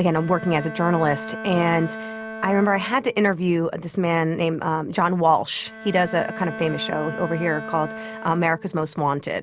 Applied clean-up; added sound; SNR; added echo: none; Bowed string instrument; 13 dB; none.